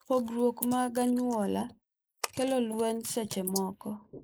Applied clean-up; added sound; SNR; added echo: neural mask model Resemble Enhance denoiser.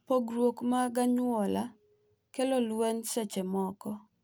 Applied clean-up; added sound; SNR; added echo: none; none; none; none.